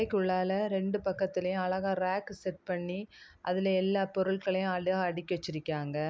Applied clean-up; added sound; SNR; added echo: none; none; none; none.